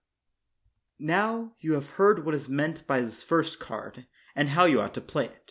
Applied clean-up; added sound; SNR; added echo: none; none; none; none.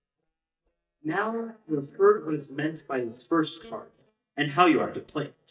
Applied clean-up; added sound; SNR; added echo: neural mask model DeepFilterNet 3.